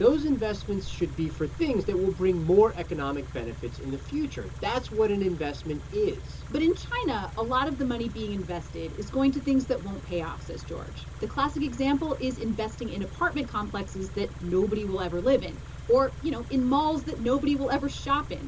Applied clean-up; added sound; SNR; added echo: none; Idling / Car; 11 dB; reverberation time 0.2 s.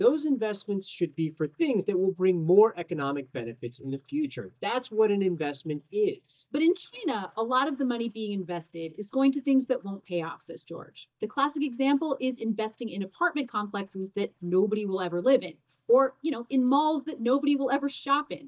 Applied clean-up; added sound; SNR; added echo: neural mask model DeepFilterNet 3.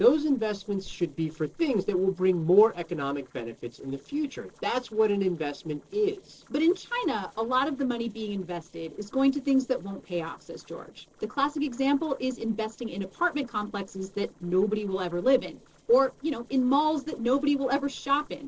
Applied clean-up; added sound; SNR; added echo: neural separator model SepFormer DNS4.